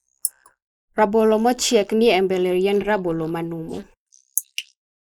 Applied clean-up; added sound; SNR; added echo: neural mask model Resemble Enhance denoiser.